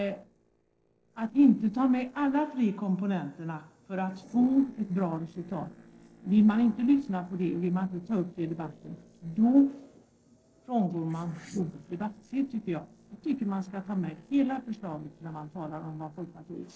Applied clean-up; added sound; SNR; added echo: neural separator model SepFormer DNS4.